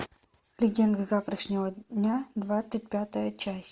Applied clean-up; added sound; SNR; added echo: none; none; none; none.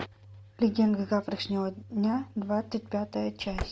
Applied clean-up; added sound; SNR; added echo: none; Slam / Engine; 15 dB; none.